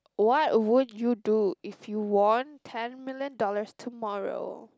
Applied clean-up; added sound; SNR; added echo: none; none; none; none.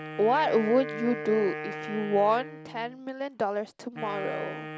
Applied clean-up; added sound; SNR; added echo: none; Wind instrument, woodwind instrument; 10 dB; none.